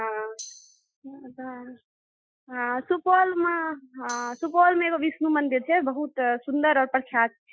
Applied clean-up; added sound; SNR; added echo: classical method Wiener filter.